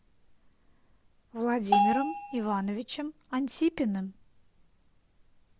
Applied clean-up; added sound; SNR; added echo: none; Bell; -5 dB; none.